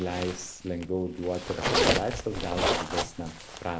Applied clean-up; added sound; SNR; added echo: none; Zipper (clothing); -2 dB; none.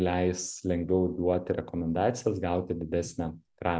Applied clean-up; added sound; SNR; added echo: none; none; none; none.